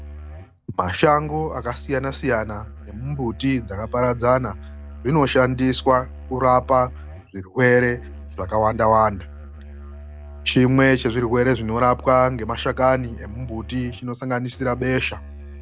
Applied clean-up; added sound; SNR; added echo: none; Musical instrument; 15 dB; none.